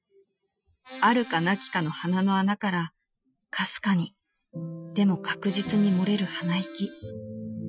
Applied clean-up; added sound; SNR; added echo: classical method Wiener filter.